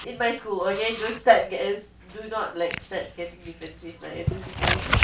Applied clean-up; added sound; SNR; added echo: none; Writing; 3 dB; reverberation time 0.3 s.